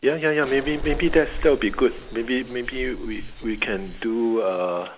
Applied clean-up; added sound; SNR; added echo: none; Bus / Engine; 8 dB; none.